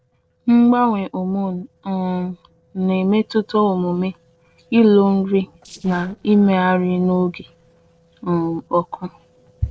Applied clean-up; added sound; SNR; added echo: neural separator model SepFormer DNS4.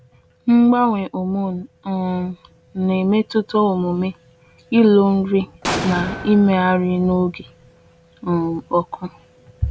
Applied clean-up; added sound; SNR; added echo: none; Explosion; 8 dB; none.